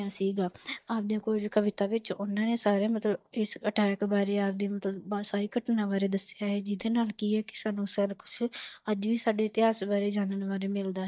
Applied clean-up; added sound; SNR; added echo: neural mask model DeepFilterNet 3.